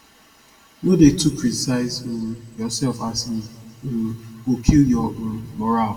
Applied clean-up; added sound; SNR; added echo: none; none; none; reverberation time 1.4 s.